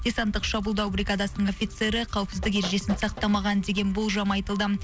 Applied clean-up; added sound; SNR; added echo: none; Knock; 15 dB; none.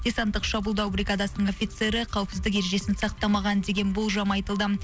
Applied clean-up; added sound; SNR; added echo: none; none; none; none.